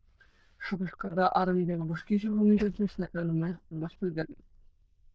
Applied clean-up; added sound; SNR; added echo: neural diffusion model UNIVERSE++.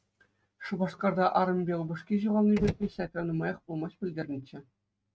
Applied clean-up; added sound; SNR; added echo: neural mask model RNNoise.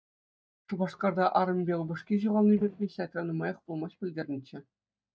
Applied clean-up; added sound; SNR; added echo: neural mask model DeepFilterNet 3.